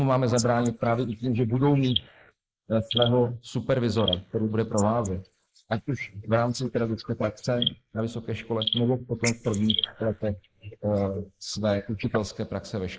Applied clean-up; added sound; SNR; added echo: neural mask model Resemble Enhance denoiser.